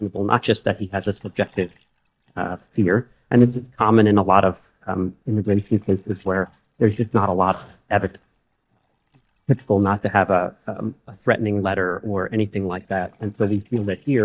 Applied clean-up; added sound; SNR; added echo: neural mask model DeepFilterNet 3.